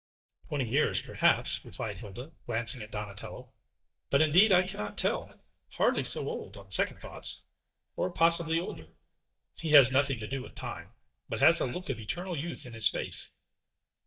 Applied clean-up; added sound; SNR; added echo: neural mask model DeepFilterNet 3.